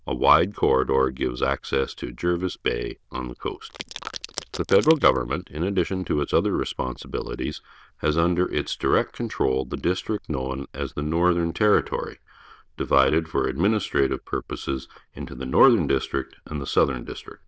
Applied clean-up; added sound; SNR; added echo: neural diffusion model UNIVERSE++.